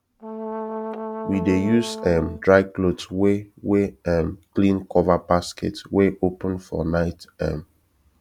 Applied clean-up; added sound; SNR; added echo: none; Brass instrument; 9 dB; none.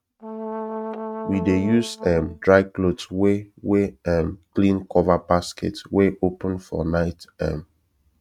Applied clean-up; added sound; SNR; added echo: neural mask model RNNoise.